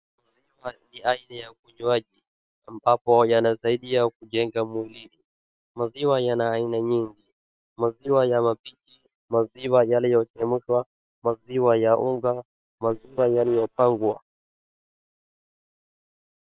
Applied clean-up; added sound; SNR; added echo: neural separator model SepFormer WHAM!.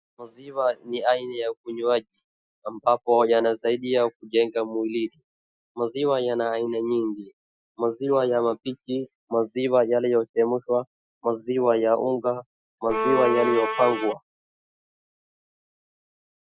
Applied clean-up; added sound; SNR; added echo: classical method Wiener filter.